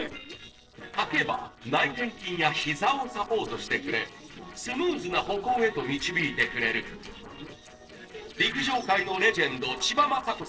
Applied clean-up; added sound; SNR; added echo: neural separator model SepFormer DNS4.